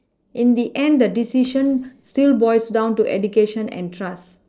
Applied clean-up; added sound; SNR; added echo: neural separator model SepFormer DNS4.